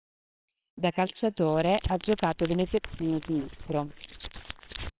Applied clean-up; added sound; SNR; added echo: neural separator model SepFormer WHAMR!.